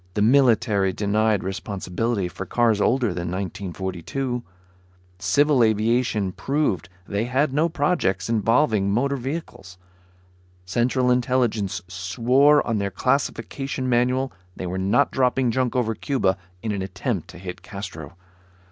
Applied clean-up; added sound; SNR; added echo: none; none; none; none.